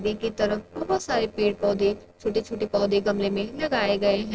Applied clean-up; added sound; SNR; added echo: neural separator model SepFormer DNS4.